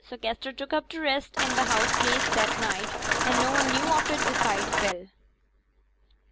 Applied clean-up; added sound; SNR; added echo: none; Rain; -4 dB; none.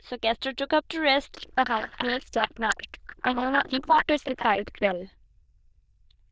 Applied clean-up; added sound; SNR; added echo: neural diffusion model UNIVERSE++.